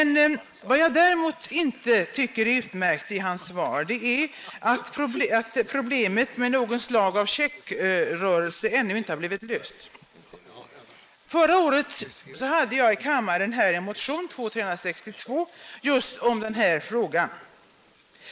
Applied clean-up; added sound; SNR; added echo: neural mask model Resemble Enhance denoiser.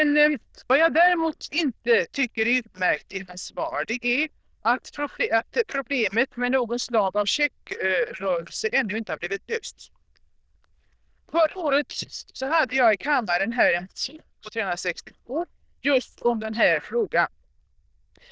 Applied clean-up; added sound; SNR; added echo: neural diffusion model UNIVERSE++.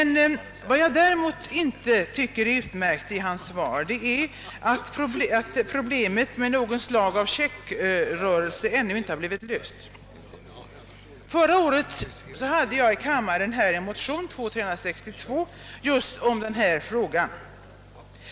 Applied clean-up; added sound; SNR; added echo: none; none; none; none.